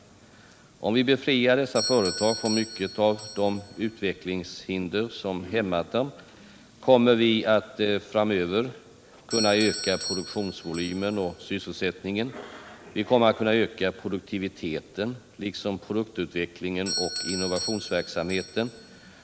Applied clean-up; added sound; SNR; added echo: none; Doorbell; 12 dB; none.